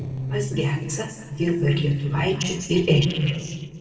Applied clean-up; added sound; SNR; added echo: neural separator model SepFormer DNS4.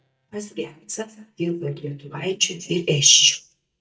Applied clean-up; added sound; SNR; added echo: neural mask model DeepFilterNet 3.